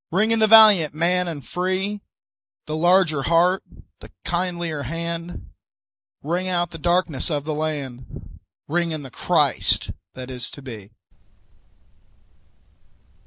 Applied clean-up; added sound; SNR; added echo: none; none; none; none.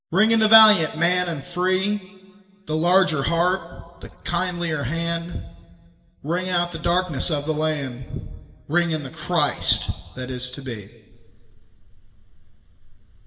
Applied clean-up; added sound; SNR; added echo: none; none; none; reverberation time 1.5 s.